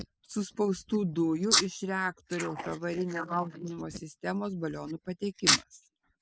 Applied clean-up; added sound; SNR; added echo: neural mask model Resemble Enhance denoiser.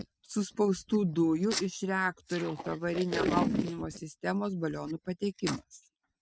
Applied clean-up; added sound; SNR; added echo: neural mask model RNNoise.